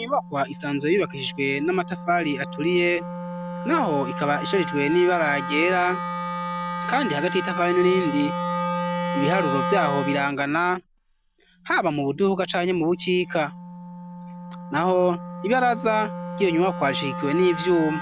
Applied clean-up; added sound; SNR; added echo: none; Wind instrument, woodwind instrument; 7 dB; none.